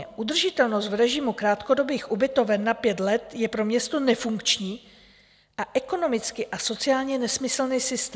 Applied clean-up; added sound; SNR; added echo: none; none; none; none.